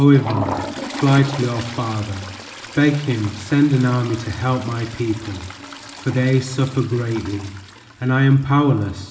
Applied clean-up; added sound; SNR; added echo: none; Toilet flush; 13 dB; reverberation time 1.2 s.